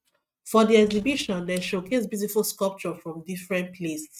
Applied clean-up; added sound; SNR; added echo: neural mask model RNNoise.